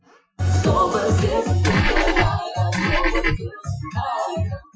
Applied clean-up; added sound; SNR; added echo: classical method Wiener filter.